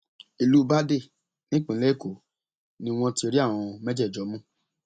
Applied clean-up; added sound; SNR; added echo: none; none; none; none.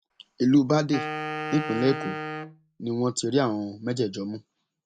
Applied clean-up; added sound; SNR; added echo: none; Wind instrument, woodwind instrument; 8 dB; none.